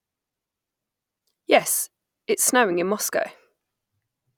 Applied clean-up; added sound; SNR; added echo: none; none; none; none.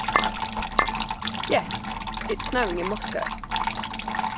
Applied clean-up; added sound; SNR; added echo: none; Chink, clink + Trickle, dribble / Water tap, faucet; -4 dB; none.